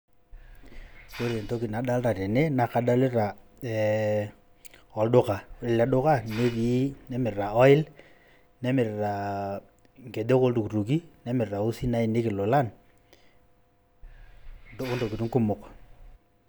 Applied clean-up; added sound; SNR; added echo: none; Hiss; 17 dB; none.